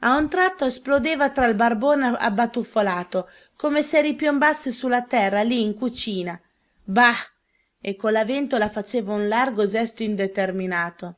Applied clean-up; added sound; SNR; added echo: none; none; none; none.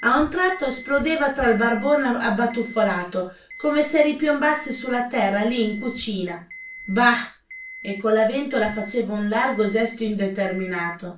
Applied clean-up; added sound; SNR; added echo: none; Alarm; 19 dB; reverberation time 0.3 s.